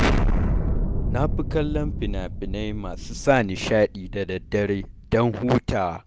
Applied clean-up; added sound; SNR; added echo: none; Explosion; 1 dB; none.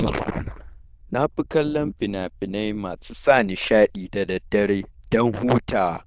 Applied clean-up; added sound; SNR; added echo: neural diffusion model UNIVERSE++.